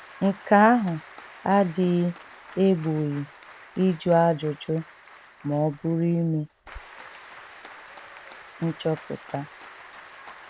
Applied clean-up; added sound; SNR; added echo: none; Applause; 20 dB; none.